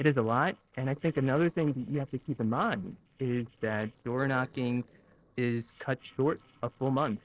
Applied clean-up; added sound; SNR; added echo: neural separator model SepFormer DNS4.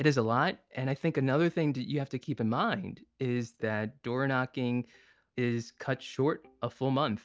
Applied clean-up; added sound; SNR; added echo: none; none; none; none.